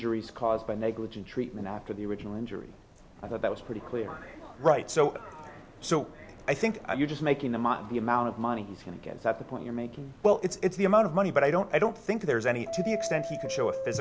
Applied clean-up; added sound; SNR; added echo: none; Subway, metro, underground; 13 dB; none.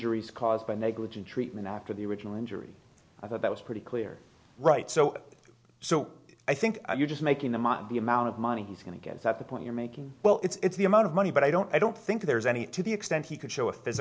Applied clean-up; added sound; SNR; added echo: none; none; none; none.